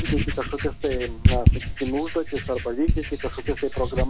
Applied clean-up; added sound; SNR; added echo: none; Writing; -3 dB; none.